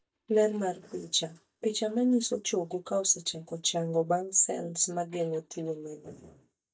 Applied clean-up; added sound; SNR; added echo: neural mask model DeepFilterNet 3.